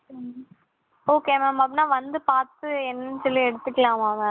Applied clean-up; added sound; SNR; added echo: none; none; none; none.